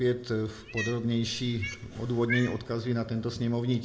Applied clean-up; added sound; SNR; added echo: none; Cat; 10 dB; reverberation time 0.6 s.